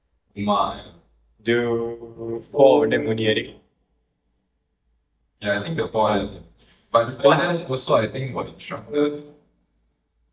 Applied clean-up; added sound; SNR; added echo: neural mask model DeepFilterNet 3.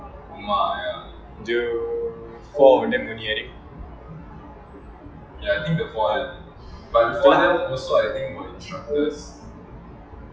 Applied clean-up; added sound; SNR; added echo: classical method WPE with log-MMSE.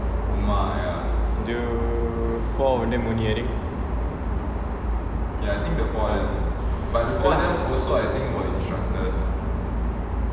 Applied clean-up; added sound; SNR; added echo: none; none; none; none.